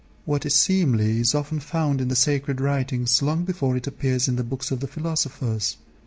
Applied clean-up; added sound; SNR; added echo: none; none; none; none.